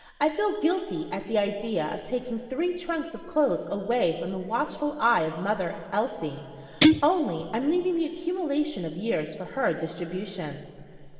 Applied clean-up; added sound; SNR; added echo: none; Guitar; -3 dB; reverberation time 2.7 s.